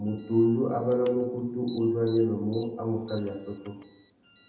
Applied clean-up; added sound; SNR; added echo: none; Alarm; 16 dB; reverberation time 0.8 s.